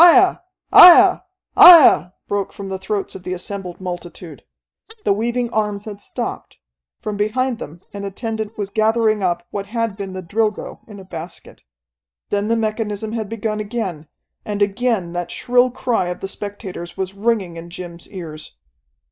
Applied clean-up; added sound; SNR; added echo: neural mask model DeepFilterNet 3.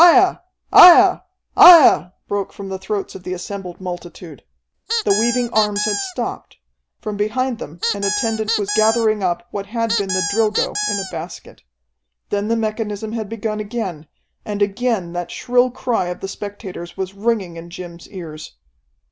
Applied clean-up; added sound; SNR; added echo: none; Squeak; 5 dB; none.